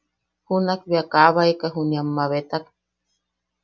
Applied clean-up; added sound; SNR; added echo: none; none; none; none.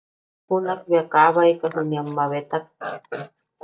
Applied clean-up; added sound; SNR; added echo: neural mask model DeepFilterNet 3.